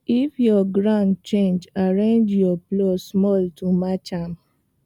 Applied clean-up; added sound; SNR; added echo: none; none; none; none.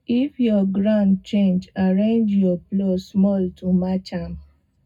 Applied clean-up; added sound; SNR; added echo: none; none; none; reverberation time 0.3 s.